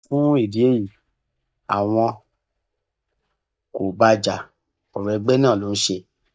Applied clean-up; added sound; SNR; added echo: neural mask model DeepFilterNet 3.